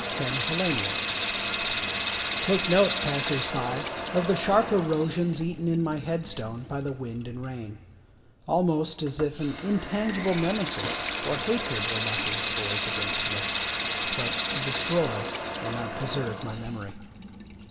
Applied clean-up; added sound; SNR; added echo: none; Sink (filling or washing) / Water tap, faucet; 3 dB; reverberation time 2.5 s.